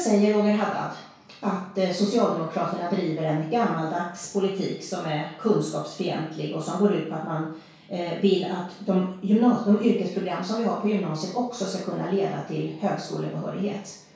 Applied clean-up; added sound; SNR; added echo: none; none; none; reverberation time 0.6 s.